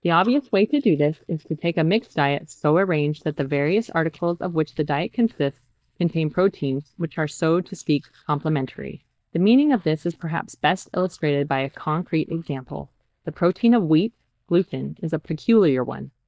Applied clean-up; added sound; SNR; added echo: neural mask model DeepFilterNet 3.